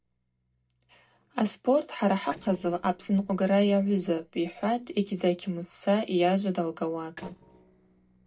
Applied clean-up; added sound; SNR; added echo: neural separator model SepFormer DNS4.